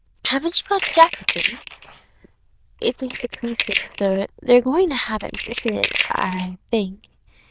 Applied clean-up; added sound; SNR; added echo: neural diffusion model UNIVERSE++.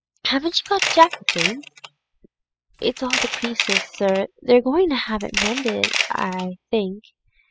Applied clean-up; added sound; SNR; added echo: classical method spectral subtraction.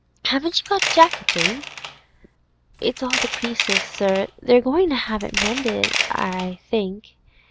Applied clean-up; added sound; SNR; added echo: none; Tools; 4 dB; none.